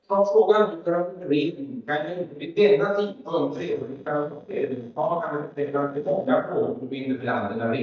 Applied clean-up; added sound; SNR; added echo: neural mask model DeepFilterNet 3.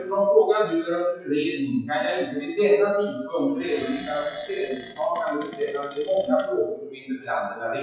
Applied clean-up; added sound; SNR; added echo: classical method WPE with log-MMSE.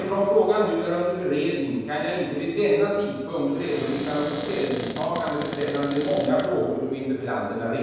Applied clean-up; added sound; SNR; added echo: none; Cupboard open or close; 10 dB; reverberation time 1.2 s.